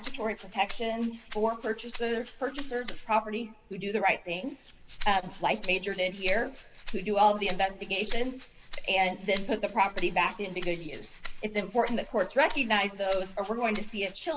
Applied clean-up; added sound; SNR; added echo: none; Rattle (instrument); 7 dB; none.